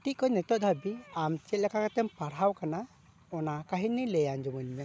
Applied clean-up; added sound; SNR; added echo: none; none; none; none.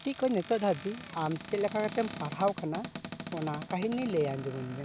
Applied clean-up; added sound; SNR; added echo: none; Cupboard open or close; 7 dB; none.